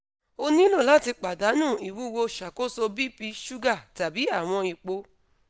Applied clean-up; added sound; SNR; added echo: none; none; none; none.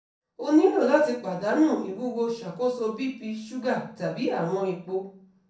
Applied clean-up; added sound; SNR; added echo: none; none; none; reverberation time 0.6 s.